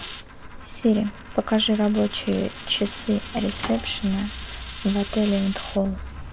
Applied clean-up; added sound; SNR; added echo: none; Coin (dropping) + Thump, thud / Bicycle; 14 dB; none.